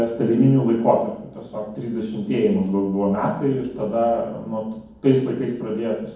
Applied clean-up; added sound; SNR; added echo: none; none; none; reverberation time 1.2 s.